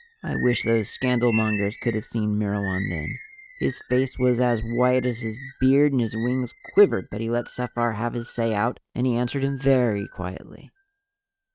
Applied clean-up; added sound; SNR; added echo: neural mask model RNNoise.